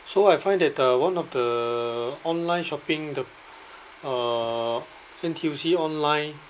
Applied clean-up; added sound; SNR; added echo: none; none; none; none.